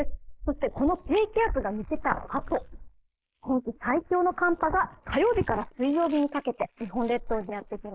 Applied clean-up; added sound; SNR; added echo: neural mask model Resemble Enhance denoiser.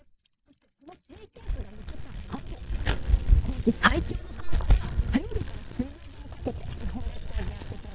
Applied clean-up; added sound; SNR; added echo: neural mask model DeepFilterNet 3.